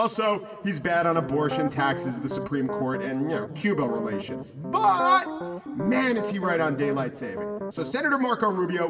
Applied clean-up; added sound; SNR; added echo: none; Piano; 7 dB; reverberation time 2.7 s.